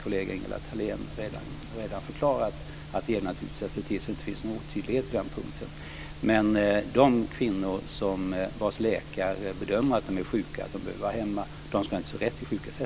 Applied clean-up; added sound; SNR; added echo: none; none; none; none.